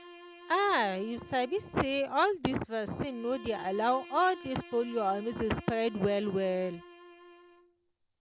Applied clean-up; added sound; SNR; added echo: none; Bowed string instrument; 19 dB; none.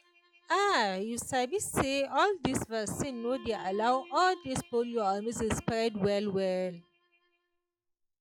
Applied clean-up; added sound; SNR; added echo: classical method log-MMSE.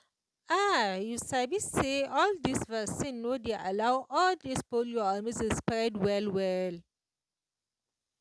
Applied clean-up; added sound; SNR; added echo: none; none; none; none.